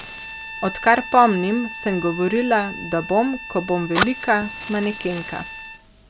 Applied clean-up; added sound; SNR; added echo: none; Fire + Bowed string instrument; 10 dB; none.